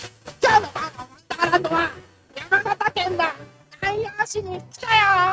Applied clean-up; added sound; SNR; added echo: neural mask model RNNoise.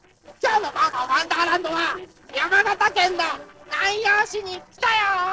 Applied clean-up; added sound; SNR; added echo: neural separator model SepFormer DNS4.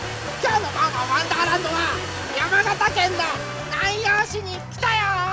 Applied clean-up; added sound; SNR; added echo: none; Domestic sounds, home sounds; 10 dB; none.